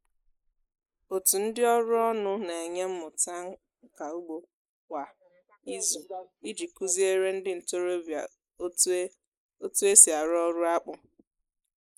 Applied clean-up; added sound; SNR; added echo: neural mask model Resemble Enhance denoiser.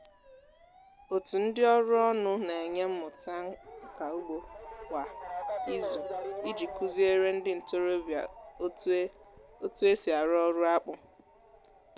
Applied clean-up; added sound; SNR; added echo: none; Motor vehicle (road) / Siren; 15 dB; none.